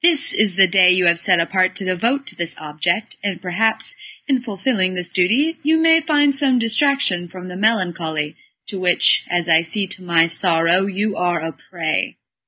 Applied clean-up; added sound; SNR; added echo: none; none; none; none.